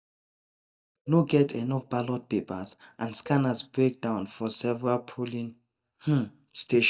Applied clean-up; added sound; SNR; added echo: neural mask model DeepFilterNet 3.